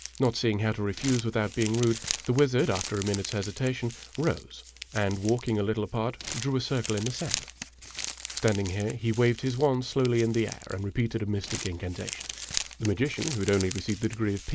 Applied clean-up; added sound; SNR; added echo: none; Crumpling, crinkling; 11 dB; none.